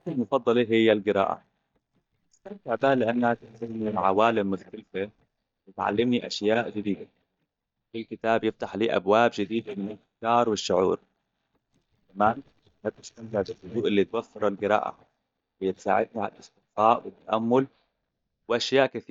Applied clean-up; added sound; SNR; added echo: neural mask model DeepFilterNet 3.